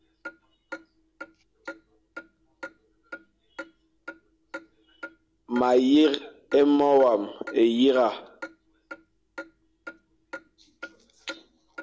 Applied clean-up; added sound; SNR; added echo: none; Clock; 18 dB; none.